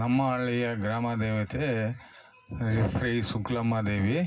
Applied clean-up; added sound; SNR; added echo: none; none; none; reverberation time 0.4 s.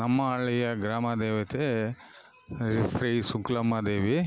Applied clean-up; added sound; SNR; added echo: none; none; none; none.